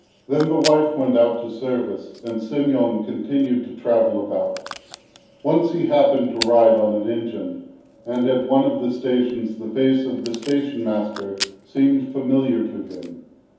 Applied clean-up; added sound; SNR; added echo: none; Packing tape, duct tape / Tearing; 18 dB; reverberation time 0.9 s.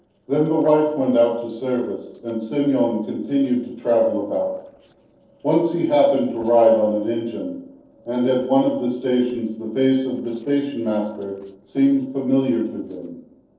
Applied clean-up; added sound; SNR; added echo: neural separator model SepFormer DNS4.